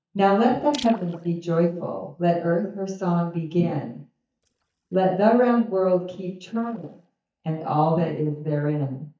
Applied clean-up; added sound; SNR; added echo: neural mask model DeepFilterNet 3.